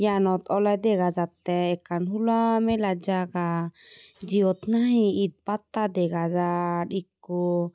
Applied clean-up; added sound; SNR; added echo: none; none; none; none.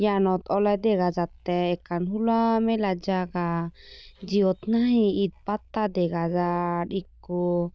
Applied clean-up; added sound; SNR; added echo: neural diffusion model UNIVERSE++.